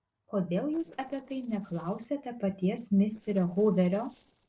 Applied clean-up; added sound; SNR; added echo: neural separator model SepFormer DNS4.